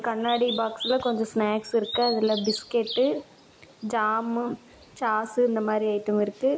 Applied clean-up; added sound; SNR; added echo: neural mask model Resemble Enhance denoiser.